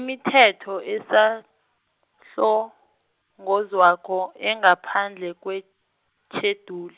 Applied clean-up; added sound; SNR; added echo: none; none; none; none.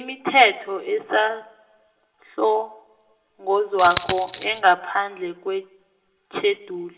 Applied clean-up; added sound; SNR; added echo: none; Coin (dropping); 8 dB; reverberation time 0.8 s.